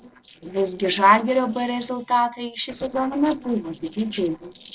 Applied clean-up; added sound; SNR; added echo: neural separator model SepFormer DNS4.